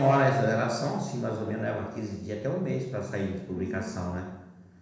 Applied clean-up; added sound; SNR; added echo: none; none; none; reverberation time 1.1 s.